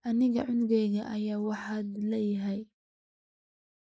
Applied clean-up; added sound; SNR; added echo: neural mask model Resemble Enhance denoiser.